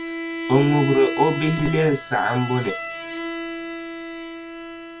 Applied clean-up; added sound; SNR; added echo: none; Bowed string instrument; 7 dB; reverberation time 0.1 s.